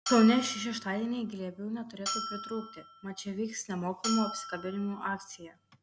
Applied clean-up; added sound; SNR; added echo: none; Bell; 9 dB; none.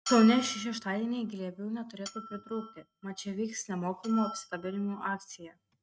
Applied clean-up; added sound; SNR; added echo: neural mask model RNNoise.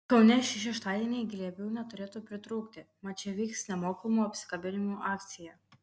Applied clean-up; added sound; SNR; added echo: none; none; none; none.